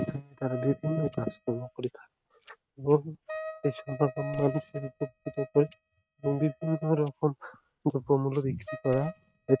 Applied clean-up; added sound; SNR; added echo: neural mask model RNNoise.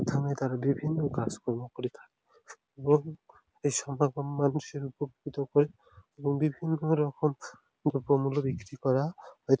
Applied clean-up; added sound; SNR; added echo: none; none; none; none.